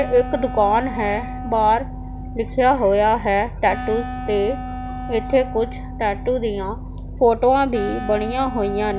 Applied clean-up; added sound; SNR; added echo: none; Wind instrument, woodwind instrument; 12 dB; none.